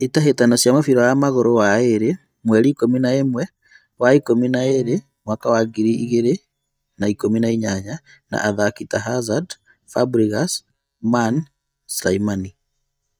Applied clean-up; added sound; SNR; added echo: neural mask model DeepFilterNet 3.